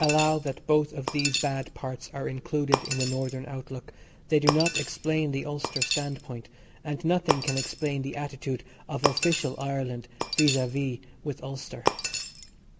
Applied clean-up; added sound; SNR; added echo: none; Shatter; 4 dB; none.